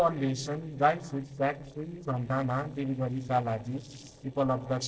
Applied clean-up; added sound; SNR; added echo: neural separator model SepFormer DNS4.